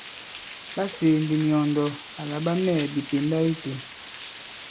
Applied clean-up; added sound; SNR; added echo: none; Water; 10 dB; none.